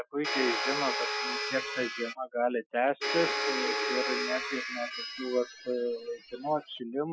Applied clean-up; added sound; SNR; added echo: classical method Wiener filter.